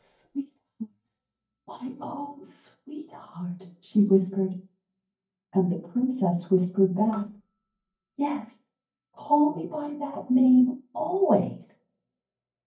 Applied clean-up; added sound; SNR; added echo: neural mask model DeepFilterNet 3.